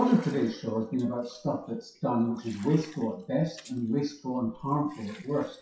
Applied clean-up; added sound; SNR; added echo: classical method WPE with log-MMSE.